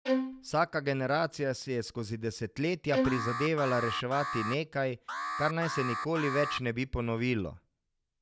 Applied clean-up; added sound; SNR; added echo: none; Alarm + Bowed string instrument; 3 dB; none.